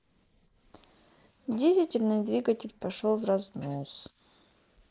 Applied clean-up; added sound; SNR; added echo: neural mask model Resemble Enhance denoiser.